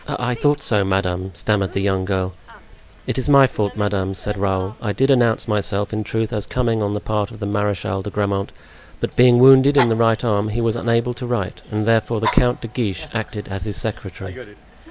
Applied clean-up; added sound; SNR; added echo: none; Dog; 17 dB; none.